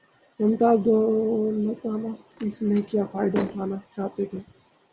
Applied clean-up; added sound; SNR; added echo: none; Slam; 13 dB; none.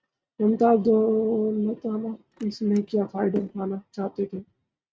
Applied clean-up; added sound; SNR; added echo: neural mask model RNNoise.